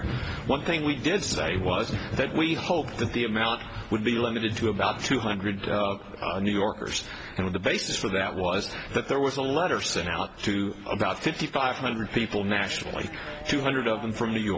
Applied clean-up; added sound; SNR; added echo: none; Thunder / Rain; 12 dB; none.